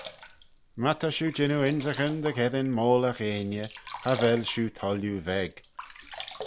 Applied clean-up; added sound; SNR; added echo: none; Sink (filling or washing); 14 dB; none.